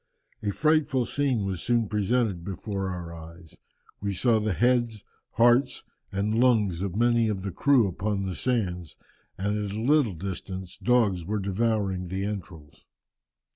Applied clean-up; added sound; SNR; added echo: none; none; none; none.